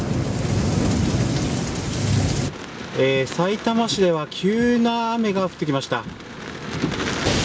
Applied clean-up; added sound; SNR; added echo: none; none; none; none.